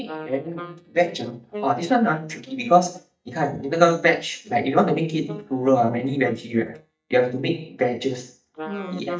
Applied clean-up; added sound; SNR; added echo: neural mask model DeepFilterNet 3.